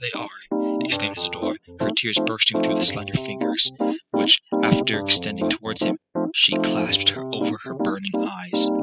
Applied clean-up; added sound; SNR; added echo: classical method spectral subtraction.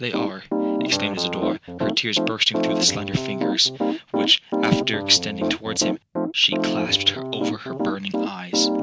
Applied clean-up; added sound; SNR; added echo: none; Piano; 0 dB; none.